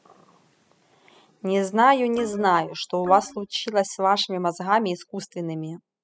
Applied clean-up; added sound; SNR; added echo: classical method spectral subtraction.